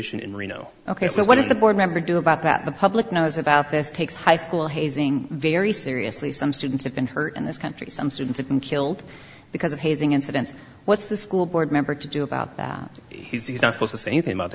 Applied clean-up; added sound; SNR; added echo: none; none; none; none.